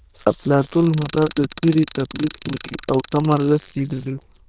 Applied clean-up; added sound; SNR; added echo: neural diffusion model UNIVERSE++.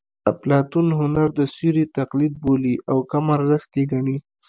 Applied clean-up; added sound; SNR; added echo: none; none; none; none.